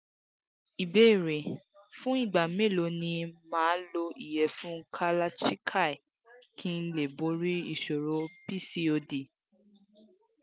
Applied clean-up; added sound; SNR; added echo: none; none; none; none.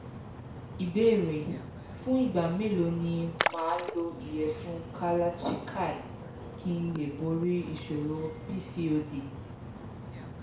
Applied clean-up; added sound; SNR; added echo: none; Splash, splatter; 9 dB; reverberation time 0.6 s.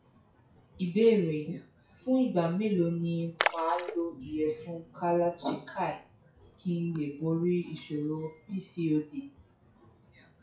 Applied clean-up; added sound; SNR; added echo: classical method WPE with log-MMSE.